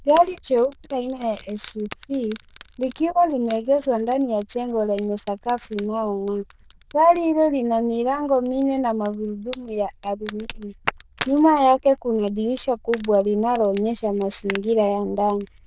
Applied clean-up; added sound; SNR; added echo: neural diffusion model UNIVERSE++.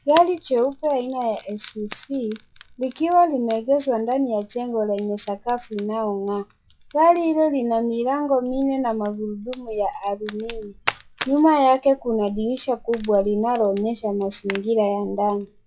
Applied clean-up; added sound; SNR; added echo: classical method log-MMSE.